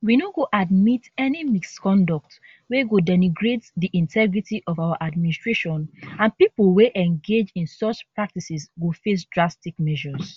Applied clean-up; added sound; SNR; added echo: none; none; none; none.